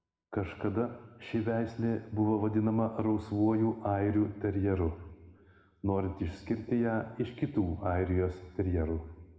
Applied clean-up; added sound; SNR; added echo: none; none; none; reverberation time 1.4 s.